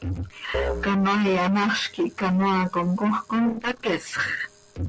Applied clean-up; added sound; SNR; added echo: none; Musical instrument; 10 dB; none.